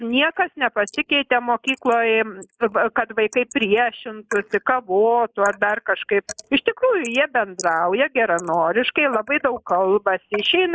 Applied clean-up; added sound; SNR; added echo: neural mask model Resemble Enhance denoiser.